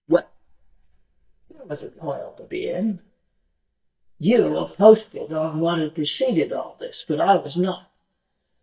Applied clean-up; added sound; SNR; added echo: neural mask model DeepFilterNet 3.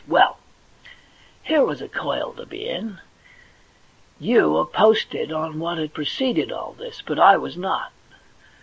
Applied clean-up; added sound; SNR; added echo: none; none; none; none.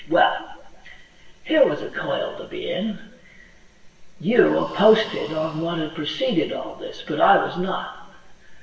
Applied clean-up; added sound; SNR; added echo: none; Breathing; 20 dB; reverberation time 0.9 s.